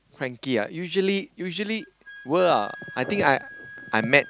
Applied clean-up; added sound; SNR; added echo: none; Wind instrument, woodwind instrument; 20 dB; none.